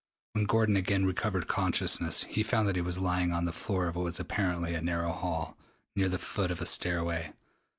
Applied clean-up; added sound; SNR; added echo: none; none; none; none.